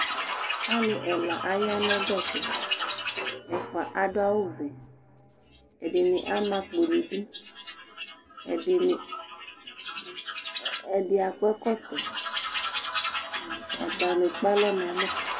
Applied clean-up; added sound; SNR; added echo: none; Tools; 4 dB; reverberation time 2.3 s.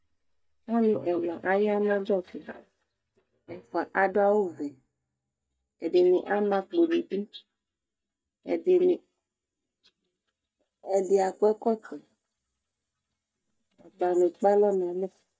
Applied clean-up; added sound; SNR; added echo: neural mask model DeepFilterNet 3.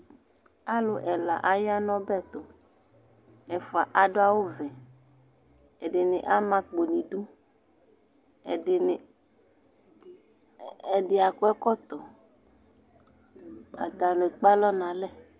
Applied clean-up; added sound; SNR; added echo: none; none; none; none.